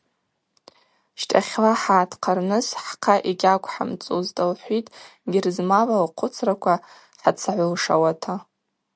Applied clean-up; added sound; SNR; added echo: none; none; none; none.